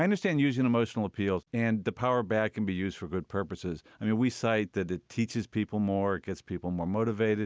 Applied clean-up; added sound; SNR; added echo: none; none; none; none.